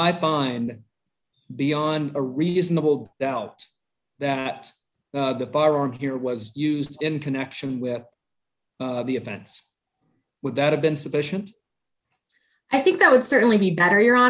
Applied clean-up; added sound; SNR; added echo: none; none; none; none.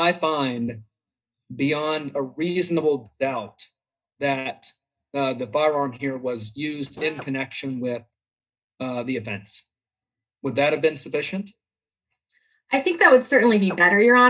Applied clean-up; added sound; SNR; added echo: neural mask model DeepFilterNet 3.